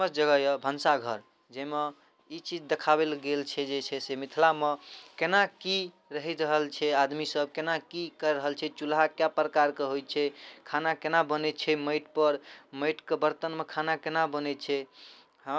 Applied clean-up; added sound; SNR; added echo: none; none; none; none.